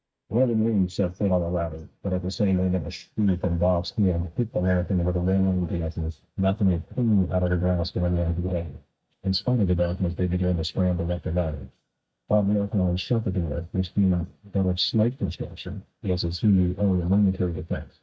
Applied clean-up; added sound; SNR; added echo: neural mask model DeepFilterNet 3.